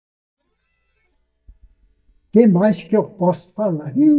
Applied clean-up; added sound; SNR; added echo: neural mask model DeepFilterNet 3.